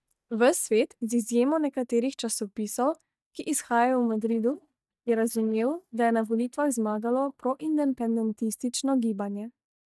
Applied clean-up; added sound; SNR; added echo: neural mask model DeepFilterNet 3.